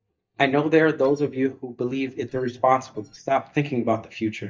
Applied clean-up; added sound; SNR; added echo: neural mask model DeepFilterNet 3.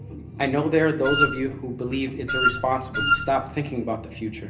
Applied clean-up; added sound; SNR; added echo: none; Wind instrument, woodwind instrument; -2 dB; reverberation time 0.3 s.